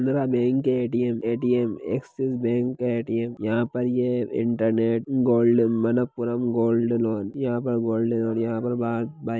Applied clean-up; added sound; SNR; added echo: none; none; none; none.